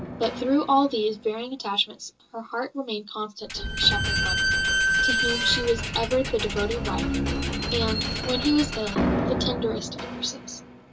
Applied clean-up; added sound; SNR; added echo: none; Squeak / Slam; 0 dB; reverberation time 0.2 s.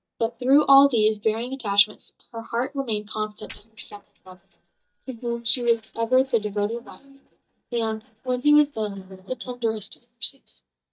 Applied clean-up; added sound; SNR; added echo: neural mask model DeepFilterNet 3.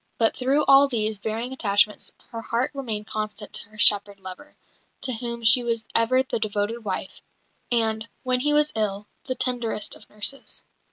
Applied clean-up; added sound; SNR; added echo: none; none; none; none.